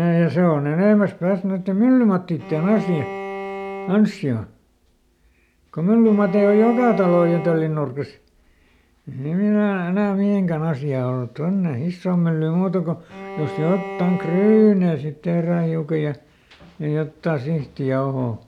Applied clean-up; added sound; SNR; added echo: none; Bowed string instrument; 12 dB; none.